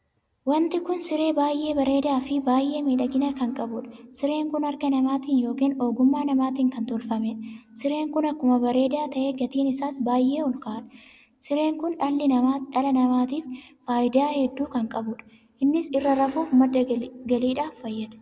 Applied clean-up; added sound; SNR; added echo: none; none; none; none.